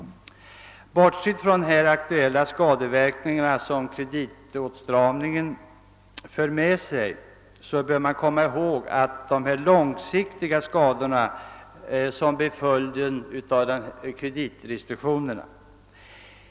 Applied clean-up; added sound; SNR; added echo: none; none; none; none.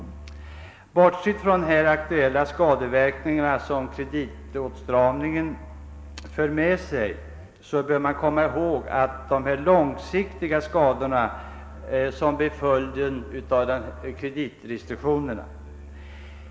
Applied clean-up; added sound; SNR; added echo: none; Musical instrument; 17 dB; reverberation time 2.5 s.